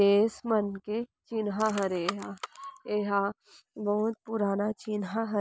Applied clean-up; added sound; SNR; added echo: none; none; none; none.